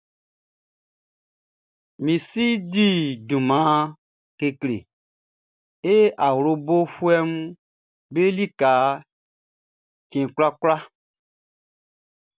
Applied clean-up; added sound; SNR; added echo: none; none; none; none.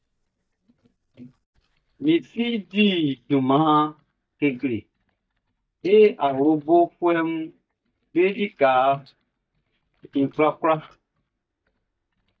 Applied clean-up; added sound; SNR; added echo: neural mask model DeepFilterNet 3.